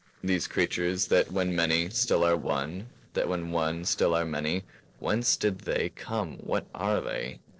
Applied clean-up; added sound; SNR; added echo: neural separator model SepFormer DNS4.